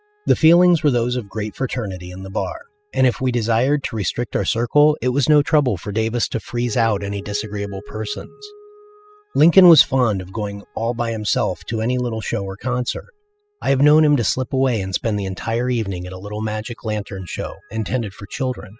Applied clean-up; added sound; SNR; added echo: classical method spectral subtraction.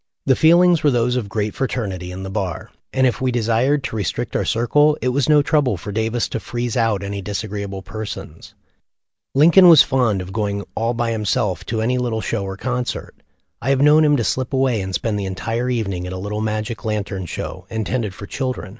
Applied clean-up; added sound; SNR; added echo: none; none; none; none.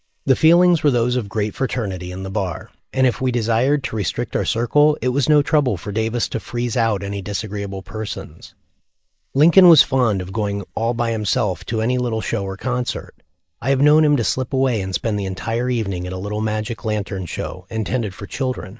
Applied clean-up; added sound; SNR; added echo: neural mask model Resemble Enhance denoiser.